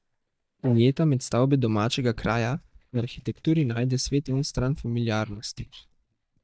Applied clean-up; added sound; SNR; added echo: neural mask model DeepFilterNet 3.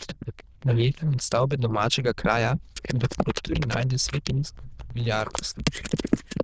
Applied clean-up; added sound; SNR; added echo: neural diffusion model UNIVERSE++.